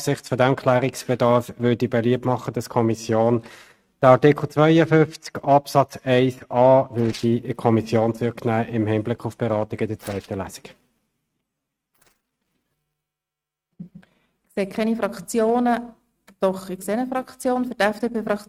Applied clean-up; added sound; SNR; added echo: neural mask model RNNoise.